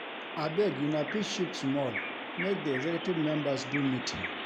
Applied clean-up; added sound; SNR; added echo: none; Bird vocalization, bird call, bird song; 6 dB; none.